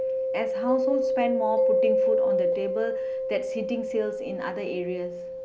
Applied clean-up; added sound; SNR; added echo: none; Mallet percussion; -5 dB; none.